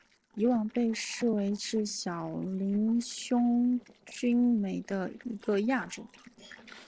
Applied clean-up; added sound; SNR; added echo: neural separator model SepFormer DNS4.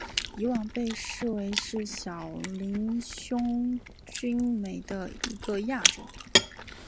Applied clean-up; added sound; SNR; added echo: none; Chewing, mastication; 1 dB; none.